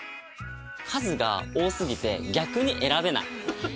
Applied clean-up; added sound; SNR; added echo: none; none; none; none.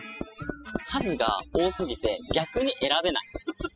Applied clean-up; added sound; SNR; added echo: classical method spectral subtraction.